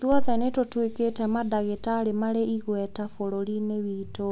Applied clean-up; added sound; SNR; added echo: none; none; none; none.